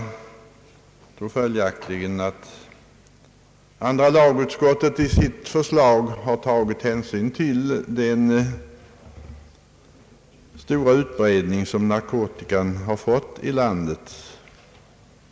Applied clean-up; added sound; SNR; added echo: none; none; none; none.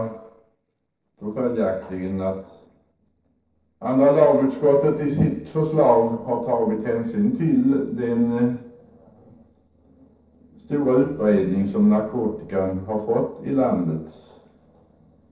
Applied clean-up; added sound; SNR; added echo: neural separator model SepFormer DNS4.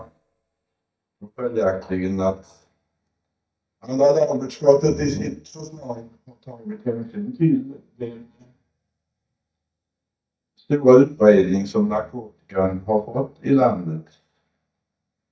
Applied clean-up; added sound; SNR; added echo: neural mask model DeepFilterNet 3.